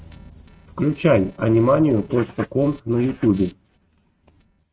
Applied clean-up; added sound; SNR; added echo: neural mask model RNNoise.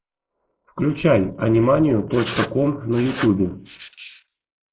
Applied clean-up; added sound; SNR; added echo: neural mask model Resemble Enhance denoiser.